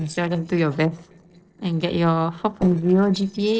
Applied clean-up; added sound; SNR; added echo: neural separator model SepFormer DNS4.